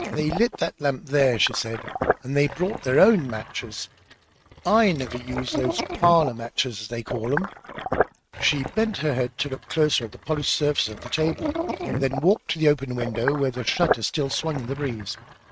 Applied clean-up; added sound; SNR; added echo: neural mask model RNNoise.